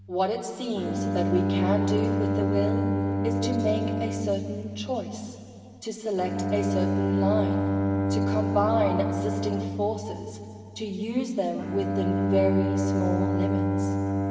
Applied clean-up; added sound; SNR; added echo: none; Bowed string instrument; -2 dB; reverberation time 2.6 s.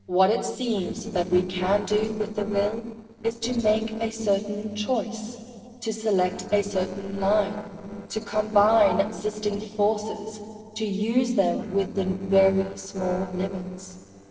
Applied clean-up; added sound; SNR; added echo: neural separator model SepFormer DNS4.